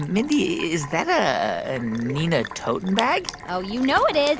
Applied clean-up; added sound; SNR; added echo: none; Sink (filling or washing); 15 dB; none.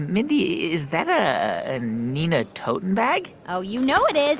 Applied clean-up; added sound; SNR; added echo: none; none; none; none.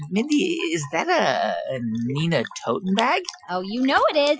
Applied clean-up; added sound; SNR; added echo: classical method Wiener filter.